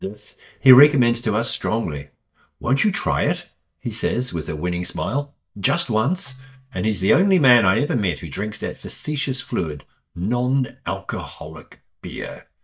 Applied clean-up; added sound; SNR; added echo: neural mask model DeepFilterNet 3.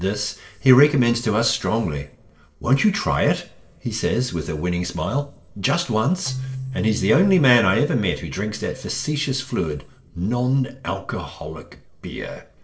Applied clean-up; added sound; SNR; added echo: neural separator model SepFormer DNS4.